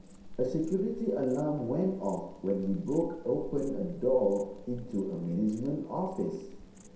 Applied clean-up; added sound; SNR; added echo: none; Insect; 14 dB; reverberation time 0.5 s.